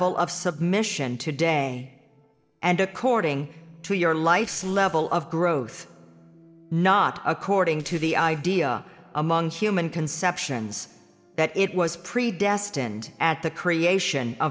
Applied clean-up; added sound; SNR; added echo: neural separator model SepFormer DNS4.